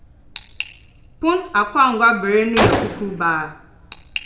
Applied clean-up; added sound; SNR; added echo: none; Gunshot, gunfire; 6 dB; reverberation time 0.6 s.